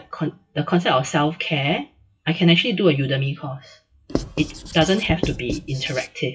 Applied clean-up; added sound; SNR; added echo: classical method WPE with log-MMSE.